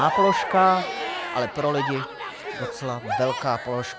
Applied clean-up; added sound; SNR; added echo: none; Crowd / Cheering; 4 dB; none.